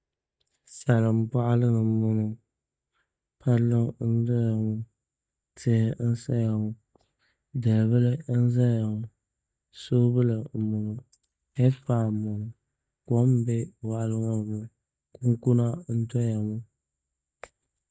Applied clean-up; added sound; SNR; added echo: neural mask model DeepFilterNet 3.